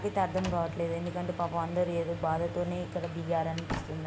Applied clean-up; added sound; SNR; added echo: none; Slam; 15 dB; none.